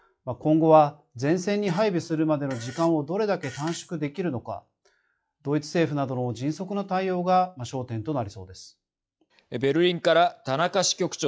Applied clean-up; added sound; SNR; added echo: classical method log-MMSE.